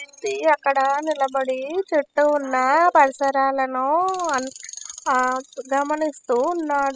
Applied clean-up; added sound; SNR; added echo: classical method spectral subtraction.